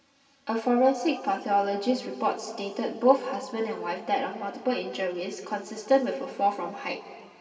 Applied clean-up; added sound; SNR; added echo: none; none; none; reverberation time 2.2 s.